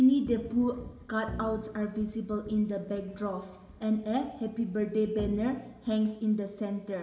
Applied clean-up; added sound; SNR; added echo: none; Bowed string instrument; 14 dB; reverberation time 1.7 s.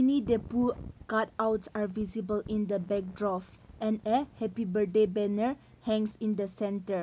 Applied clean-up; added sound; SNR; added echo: none; none; none; none.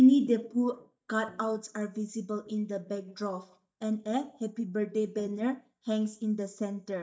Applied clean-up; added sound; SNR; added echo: neural mask model DeepFilterNet 3.